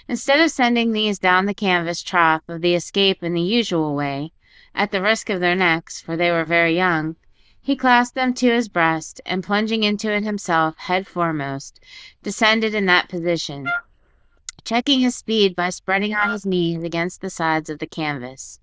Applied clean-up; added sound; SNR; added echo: neural diffusion model UNIVERSE++.